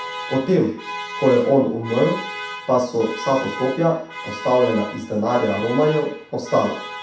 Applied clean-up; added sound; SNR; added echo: none; Alarm; 11 dB; reverberation time 0.7 s.